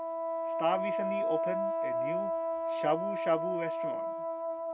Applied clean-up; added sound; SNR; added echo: none; Wind instrument, woodwind instrument; -4 dB; none.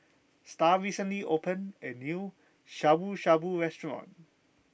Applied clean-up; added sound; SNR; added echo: none; none; none; none.